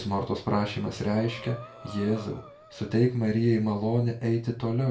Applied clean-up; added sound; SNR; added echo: none; Breathing; 20 dB; reverberation time 0.3 s.